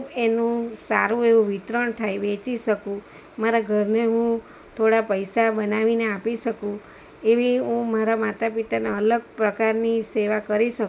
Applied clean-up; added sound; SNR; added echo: none; none; none; none.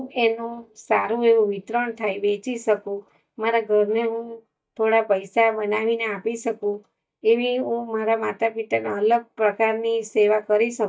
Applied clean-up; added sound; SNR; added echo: neural mask model DeepFilterNet 3.